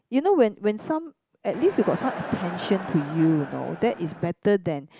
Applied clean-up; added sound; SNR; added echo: none; Crowd; 11 dB; none.